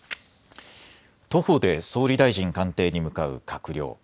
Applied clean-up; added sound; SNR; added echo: none; none; none; none.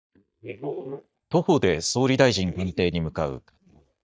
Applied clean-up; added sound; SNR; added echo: neural mask model DeepFilterNet 3.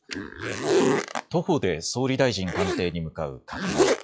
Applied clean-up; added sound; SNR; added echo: classical method log-MMSE.